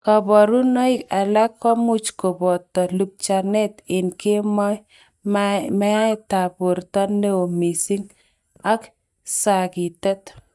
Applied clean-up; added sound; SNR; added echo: neural mask model DeepFilterNet 3.